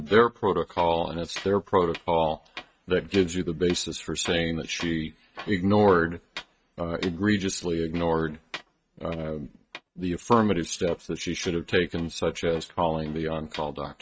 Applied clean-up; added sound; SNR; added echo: neural mask model RNNoise.